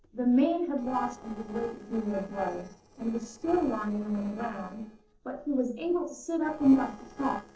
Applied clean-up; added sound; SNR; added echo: neural separator model SepFormer DNS4.